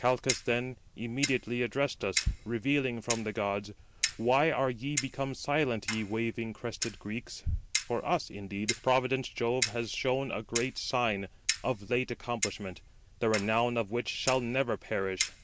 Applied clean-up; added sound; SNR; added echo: none; Clock; 8 dB; none.